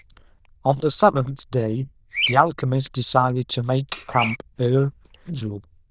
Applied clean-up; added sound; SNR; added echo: neural diffusion model UNIVERSE++.